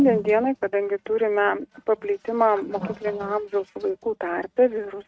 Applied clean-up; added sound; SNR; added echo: neural mask model RNNoise.